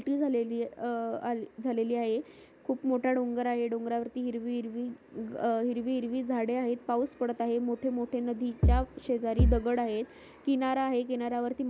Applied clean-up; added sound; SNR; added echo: none; Bass drum; -5 dB; none.